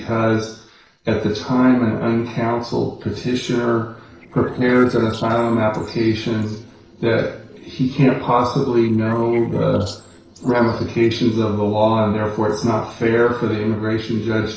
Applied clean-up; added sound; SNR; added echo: neural separator model SepFormer DNS4.